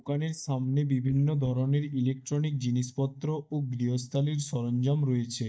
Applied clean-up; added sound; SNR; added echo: neural mask model DeepFilterNet 3.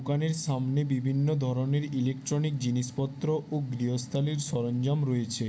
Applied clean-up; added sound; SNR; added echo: none; none; none; none.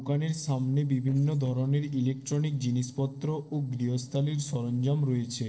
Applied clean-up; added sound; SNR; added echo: neural separator model SepFormer DNS4.